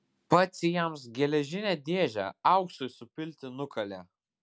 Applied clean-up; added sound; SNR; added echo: none; none; none; none.